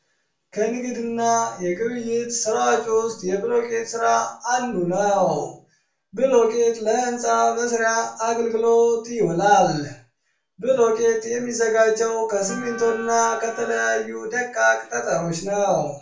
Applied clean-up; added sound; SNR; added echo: none; Wind instrument, woodwind instrument; 15 dB; reverberation time 0.3 s.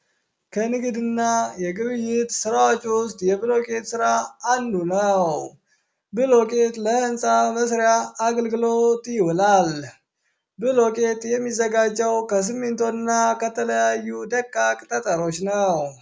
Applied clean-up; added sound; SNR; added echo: none; none; none; none.